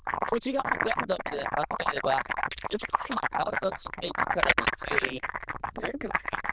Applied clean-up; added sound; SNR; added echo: neural diffusion model UNIVERSE++.